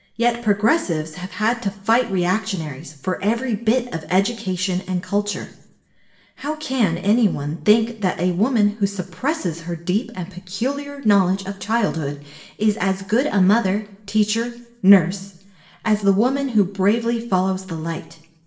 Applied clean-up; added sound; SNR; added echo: none; none; none; reverberation time 0.6 s.